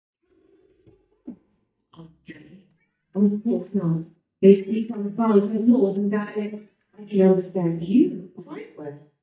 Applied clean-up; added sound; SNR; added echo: neural mask model DeepFilterNet 3.